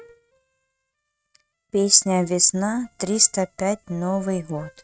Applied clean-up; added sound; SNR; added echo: neural mask model RNNoise.